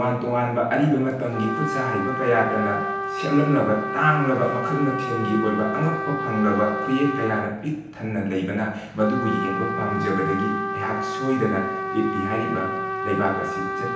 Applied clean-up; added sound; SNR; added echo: none; Trumpet; 4 dB; reverberation time 0.9 s.